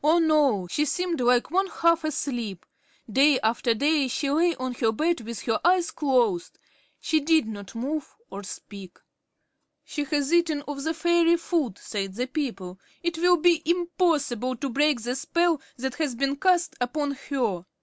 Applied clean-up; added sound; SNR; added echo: none; none; none; none.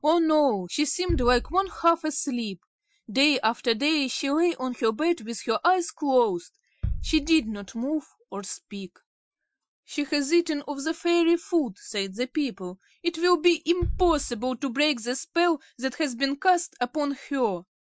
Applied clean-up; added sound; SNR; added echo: classical method Wiener filter.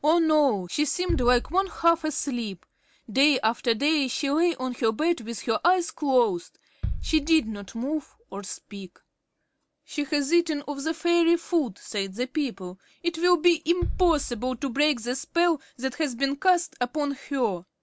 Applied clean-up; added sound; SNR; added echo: none; Bass drum; 12 dB; none.